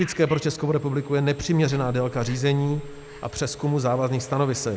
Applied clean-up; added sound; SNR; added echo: none; Breathing + Telephone; 18 dB; none.